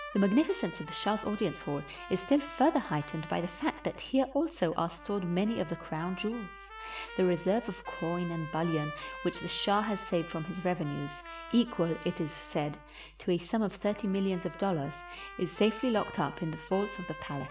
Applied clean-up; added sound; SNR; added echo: none; Trumpet; 14 dB; none.